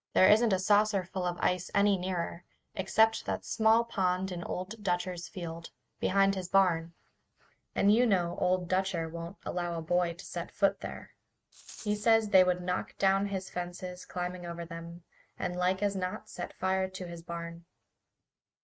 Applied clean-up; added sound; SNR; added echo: neural mask model RNNoise.